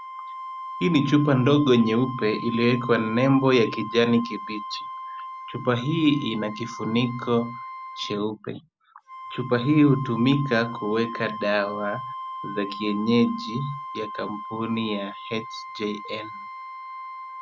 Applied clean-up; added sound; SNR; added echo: none; Wind instrument, woodwind instrument; 11 dB; none.